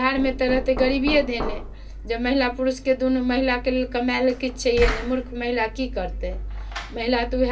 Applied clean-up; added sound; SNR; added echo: none; Knock; 8 dB; reverberation time 0.2 s.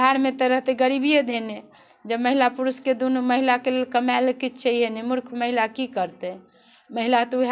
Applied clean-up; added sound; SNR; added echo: none; none; none; none.